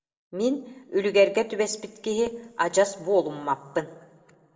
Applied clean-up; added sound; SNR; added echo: none; none; none; reverberation time 1.1 s.